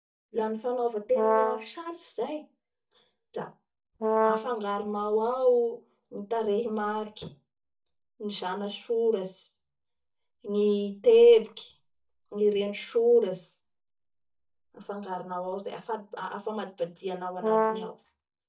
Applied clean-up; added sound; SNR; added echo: neural mask model DeepFilterNet 3.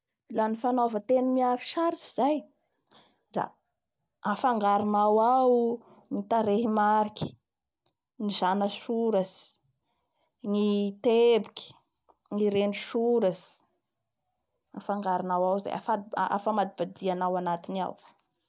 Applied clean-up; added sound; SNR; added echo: none; none; none; none.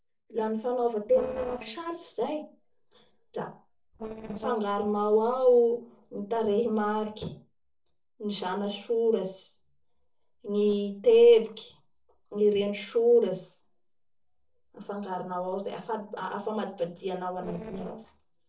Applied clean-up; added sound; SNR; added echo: neural separator model SepFormer DNS4.